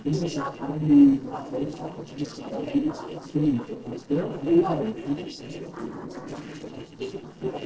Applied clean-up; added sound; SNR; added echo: neural separator model SepFormer DNS4.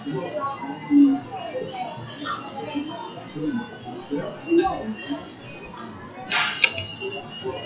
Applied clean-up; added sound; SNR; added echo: classical method WPE with log-MMSE.